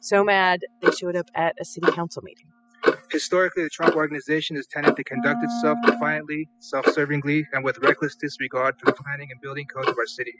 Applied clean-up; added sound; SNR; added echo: classical method spectral subtraction.